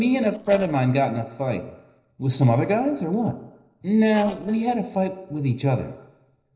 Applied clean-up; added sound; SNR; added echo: neural separator model SepFormer DNS4.